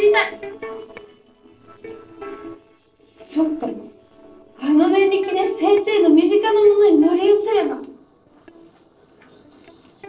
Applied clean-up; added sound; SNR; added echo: neural separator model SepFormer DNS4.